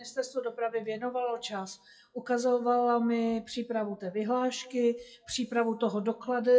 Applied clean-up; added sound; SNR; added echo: classical method WPE with log-MMSE.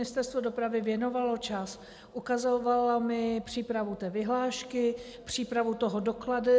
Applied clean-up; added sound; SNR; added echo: none; none; none; none.